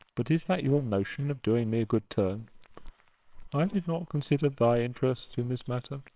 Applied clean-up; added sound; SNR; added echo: neural separator model SepFormer WHAMR!.